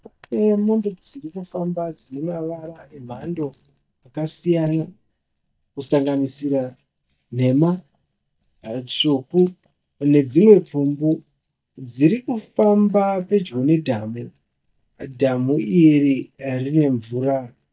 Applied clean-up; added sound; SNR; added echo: neural mask model DeepFilterNet 3.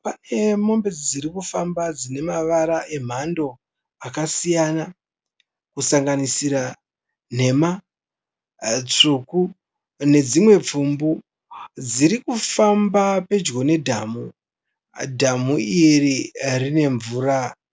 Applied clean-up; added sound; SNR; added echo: none; none; none; none.